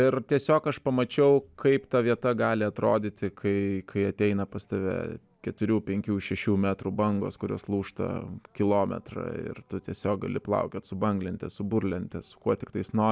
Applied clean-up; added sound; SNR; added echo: none; none; none; none.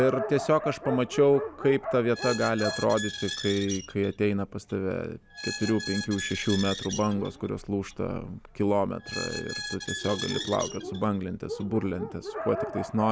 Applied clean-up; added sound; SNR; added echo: none; Dog + Squeak; 9 dB; none.